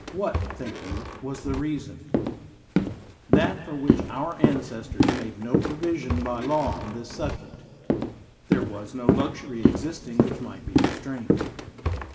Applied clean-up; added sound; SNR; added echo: none; Walk, footsteps; -5 dB; reverberation time 2.3 s.